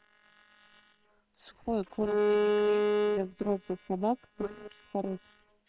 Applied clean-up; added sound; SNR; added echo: neural separator model SepFormer WHAM!.